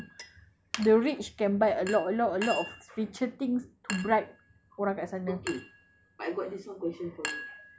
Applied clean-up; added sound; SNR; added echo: none; Chink, clink; 13 dB; none.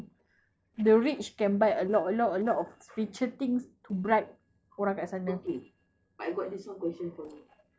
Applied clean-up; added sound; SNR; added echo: neural separator model SepFormer DNS4.